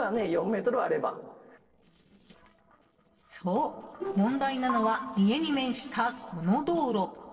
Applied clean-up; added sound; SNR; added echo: neural separator model SepFormer DNS4.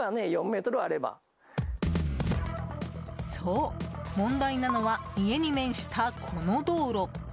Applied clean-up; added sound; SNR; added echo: none; none; none; none.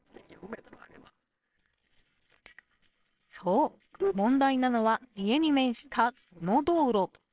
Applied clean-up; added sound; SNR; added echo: neural separator model SepFormer WHAMR!.